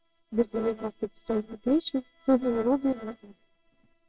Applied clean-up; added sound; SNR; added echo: neural separator model SepFormer WHAMR!.